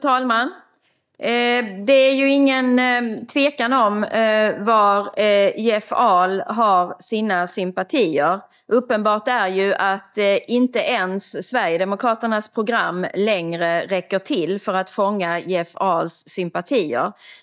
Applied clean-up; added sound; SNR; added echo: neural mask model DeepFilterNet 3.